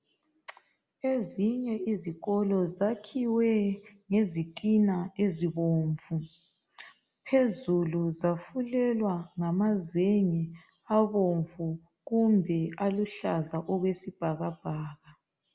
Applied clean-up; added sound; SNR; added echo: none; none; none; none.